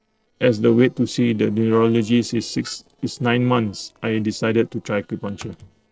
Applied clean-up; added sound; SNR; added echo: neural separator model SepFormer DNS4.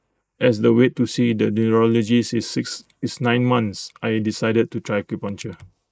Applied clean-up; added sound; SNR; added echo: neural mask model Resemble Enhance denoiser.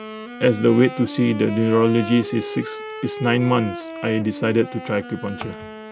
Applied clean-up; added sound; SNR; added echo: none; Wind instrument, woodwind instrument; 12 dB; none.